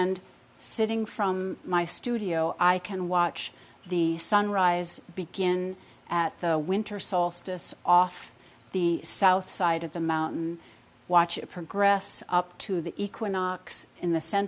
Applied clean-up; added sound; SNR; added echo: none; none; none; none.